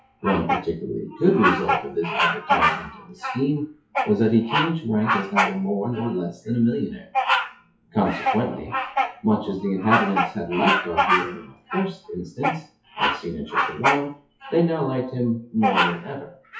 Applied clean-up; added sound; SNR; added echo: classical method WPE with log-MMSE.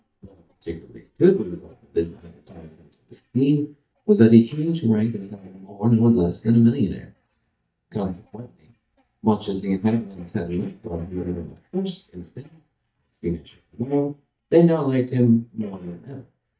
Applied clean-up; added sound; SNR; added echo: neural mask model DeepFilterNet 3.